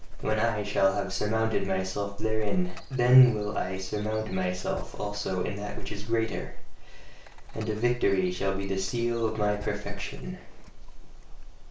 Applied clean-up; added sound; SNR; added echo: none; Dog; 16 dB; reverberation time 0.3 s.